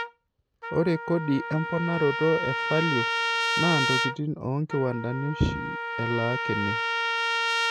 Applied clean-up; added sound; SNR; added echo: none; Trumpet; 1 dB; none.